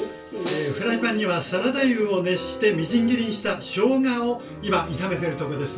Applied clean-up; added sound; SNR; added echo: none; Snare drum; 19 dB; reverberation time 0.3 s.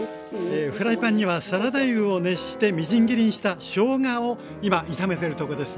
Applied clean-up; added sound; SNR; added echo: none; none; none; none.